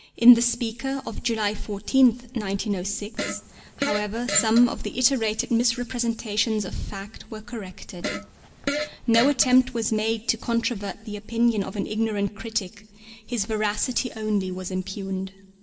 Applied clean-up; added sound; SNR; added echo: none; Fart; 7 dB; reverberation time 1.9 s.